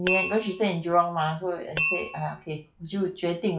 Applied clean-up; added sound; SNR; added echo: classical method log-MMSE.